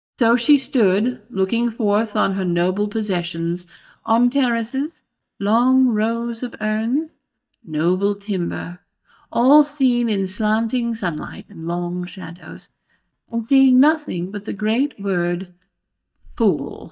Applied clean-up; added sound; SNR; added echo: neural mask model DeepFilterNet 3.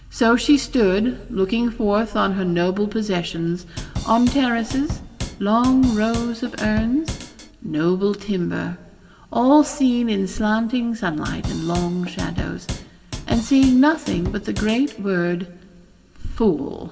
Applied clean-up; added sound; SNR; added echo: none; Drum / Drum kit; 10 dB; reverberation time 1.4 s.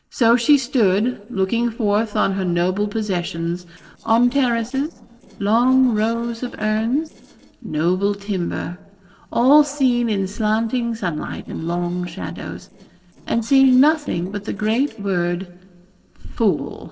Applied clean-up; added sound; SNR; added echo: neural separator model SepFormer DNS4.